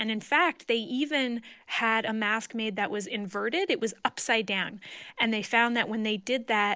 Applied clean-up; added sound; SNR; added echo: none; none; none; none.